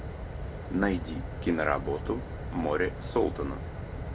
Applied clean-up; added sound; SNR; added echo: none; Fire; 5 dB; none.